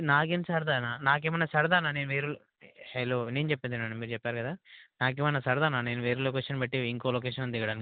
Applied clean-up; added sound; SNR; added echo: none; none; none; none.